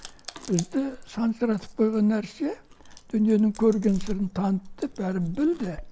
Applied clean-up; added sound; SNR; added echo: none; Chewing, mastication; 14 dB; none.